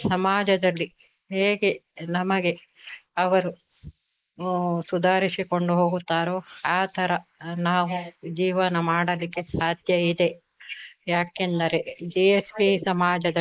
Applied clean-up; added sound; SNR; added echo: neural mask model Resemble Enhance denoiser.